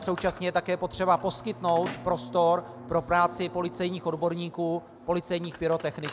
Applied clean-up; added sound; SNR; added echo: none; Drawer open or close + Drum; 15 dB; none.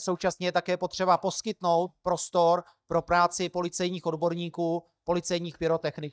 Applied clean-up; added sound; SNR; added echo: neural mask model DeepFilterNet 3.